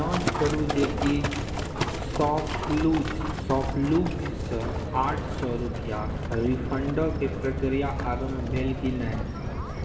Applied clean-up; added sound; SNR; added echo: none; Livestock, farm animals, working animals; 1 dB; reverberation time 1.9 s.